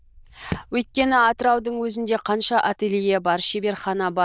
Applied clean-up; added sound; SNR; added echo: neural diffusion model UNIVERSE++.